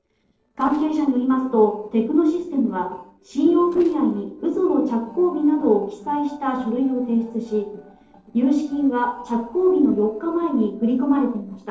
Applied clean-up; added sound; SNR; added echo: neural separator model SepFormer DNS4.